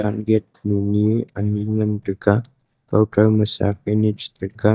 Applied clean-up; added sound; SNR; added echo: neural mask model DeepFilterNet 3.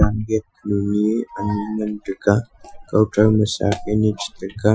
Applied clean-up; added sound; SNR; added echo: classical method Wiener filter.